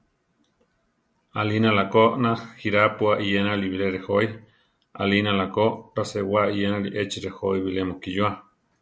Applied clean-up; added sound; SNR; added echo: none; none; none; none.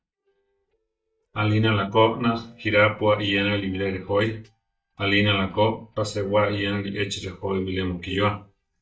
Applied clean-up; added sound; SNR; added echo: neural mask model DeepFilterNet 3.